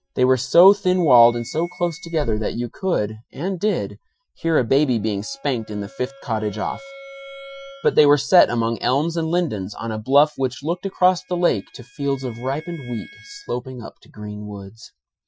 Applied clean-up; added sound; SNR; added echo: classical method Wiener filter.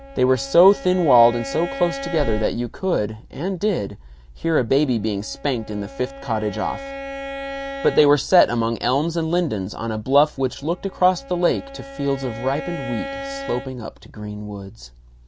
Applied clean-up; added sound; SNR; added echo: none; Bowed string instrument; 14 dB; none.